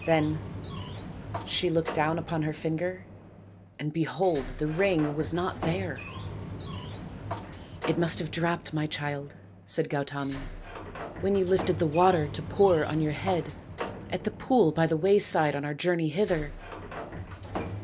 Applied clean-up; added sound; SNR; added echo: none; Sliding door; 10 dB; none.